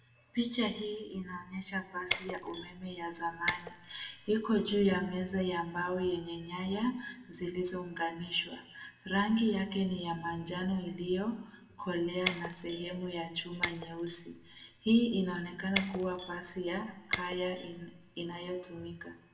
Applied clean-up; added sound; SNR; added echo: none; Shatter; 2 dB; reverberation time 0.8 s.